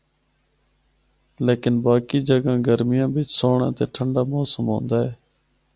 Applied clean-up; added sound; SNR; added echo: none; none; none; none.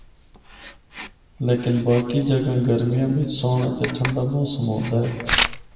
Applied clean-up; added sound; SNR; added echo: none; Writing; 8 dB; reverberation time 1.2 s.